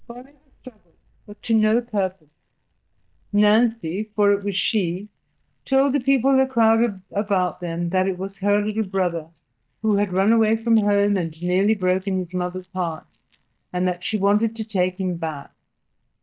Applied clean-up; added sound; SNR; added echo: neural mask model DeepFilterNet 3.